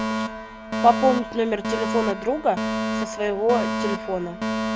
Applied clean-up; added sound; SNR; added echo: none; Alarm; 3 dB; none.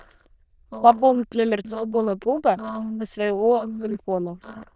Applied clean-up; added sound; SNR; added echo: neural diffusion model UNIVERSE++.